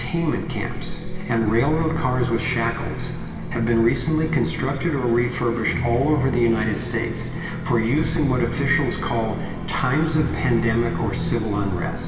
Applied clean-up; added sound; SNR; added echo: none; none; none; reverberation time 2.5 s.